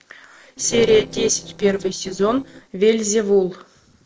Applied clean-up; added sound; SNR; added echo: neural separator model SepFormer DNS4.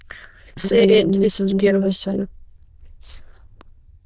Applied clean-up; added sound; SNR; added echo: neural diffusion model UNIVERSE++.